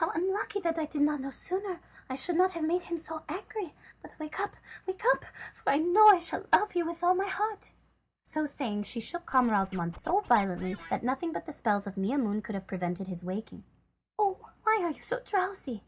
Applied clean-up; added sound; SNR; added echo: none; Scratching (performance technique); 18 dB; none.